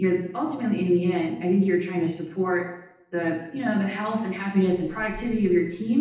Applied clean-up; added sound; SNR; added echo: neural separator model SepFormer DNS4.